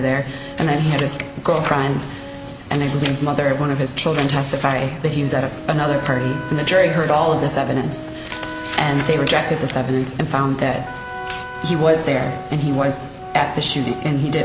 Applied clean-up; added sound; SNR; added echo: none; Organ + Wind instrument, woodwind instrument; 14 dB; none.